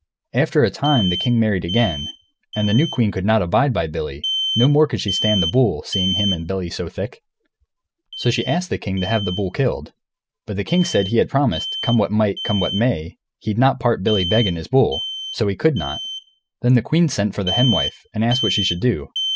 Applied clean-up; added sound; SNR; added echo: none; Alarm; 8 dB; none.